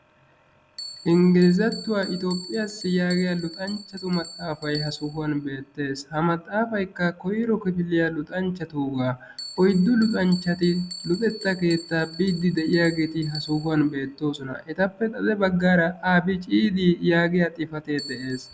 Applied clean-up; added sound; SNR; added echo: none; Bell; 18 dB; none.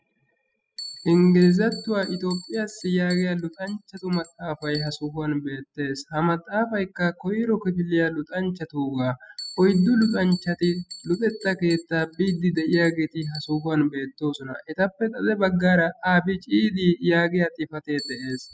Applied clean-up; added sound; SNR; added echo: classical method spectral subtraction.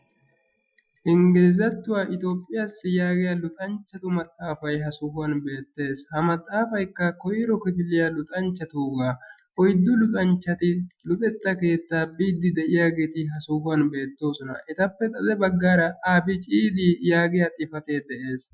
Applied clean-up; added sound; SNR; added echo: classical method Wiener filter.